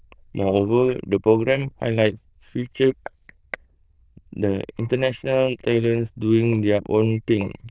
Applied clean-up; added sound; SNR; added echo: neural diffusion model UNIVERSE++.